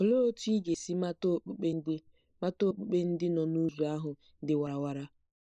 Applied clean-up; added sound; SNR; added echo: neural mask model Resemble Enhance denoiser.